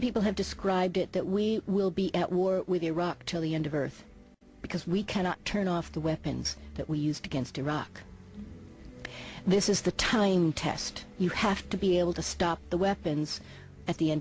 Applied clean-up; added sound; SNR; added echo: none; none; none; none.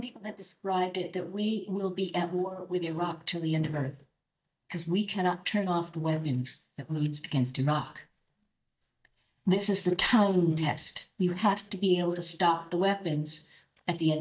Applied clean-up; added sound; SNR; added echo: neural mask model DeepFilterNet 3.